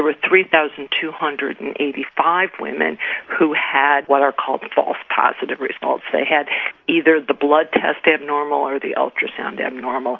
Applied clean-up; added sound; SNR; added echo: none; none; none; none.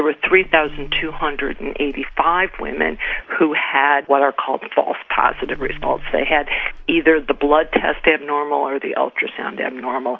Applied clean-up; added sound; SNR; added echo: none; Buzz; 13 dB; none.